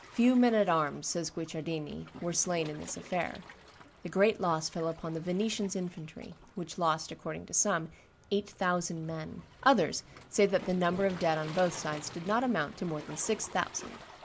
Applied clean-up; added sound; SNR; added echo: none; Waves, surf; 19 dB; none.